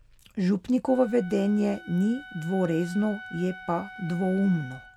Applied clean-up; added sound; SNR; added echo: none; Wind instrument, woodwind instrument; 18 dB; none.